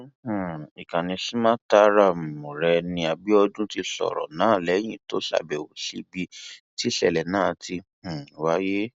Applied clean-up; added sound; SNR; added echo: none; none; none; none.